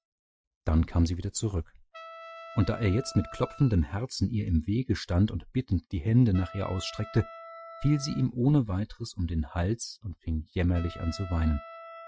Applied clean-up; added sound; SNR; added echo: classical method Wiener filter.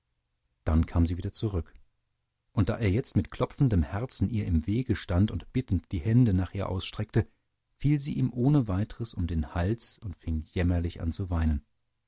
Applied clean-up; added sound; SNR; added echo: none; none; none; none.